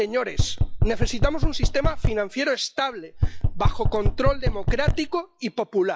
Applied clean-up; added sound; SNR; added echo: classical method log-MMSE.